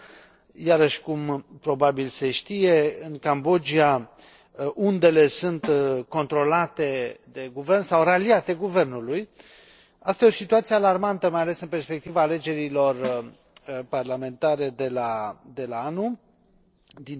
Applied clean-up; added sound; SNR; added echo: neural separator model SepFormer DNS4.